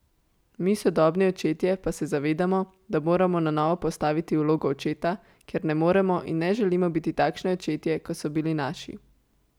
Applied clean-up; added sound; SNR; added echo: none; none; none; none.